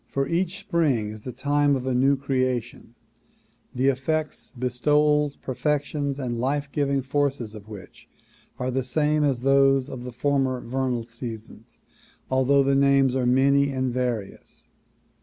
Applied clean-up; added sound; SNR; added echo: none; none; none; none.